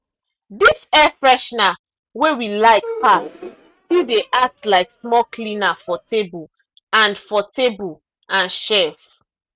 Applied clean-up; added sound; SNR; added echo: neural mask model RNNoise.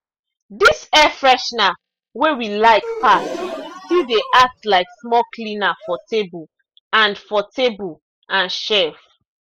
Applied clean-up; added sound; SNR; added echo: classical method spectral subtraction.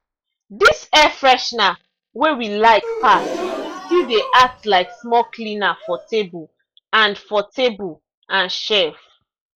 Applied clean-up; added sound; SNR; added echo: classical method log-MMSE.